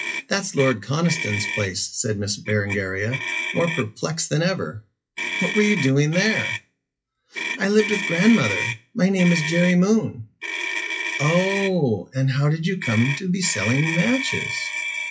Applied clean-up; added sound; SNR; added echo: classical method WPE with log-MMSE.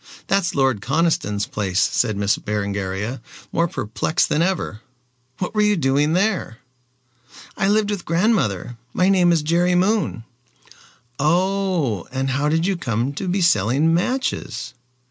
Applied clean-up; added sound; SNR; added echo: none; none; none; none.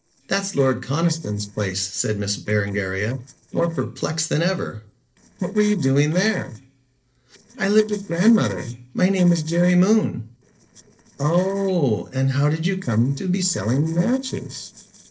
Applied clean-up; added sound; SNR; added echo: neural separator model SepFormer DNS4.